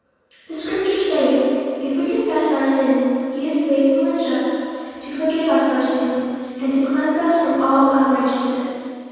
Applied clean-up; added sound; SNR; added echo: none; none; none; reverberation time 2.1 s.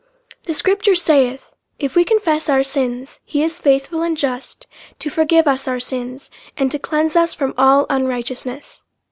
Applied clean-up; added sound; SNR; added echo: none; none; none; none.